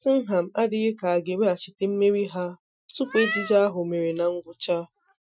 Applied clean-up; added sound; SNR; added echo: classical method Wiener filter.